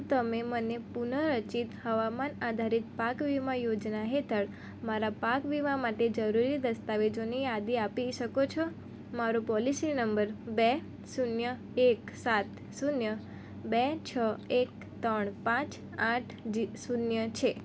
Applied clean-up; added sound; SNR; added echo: none; none; none; none.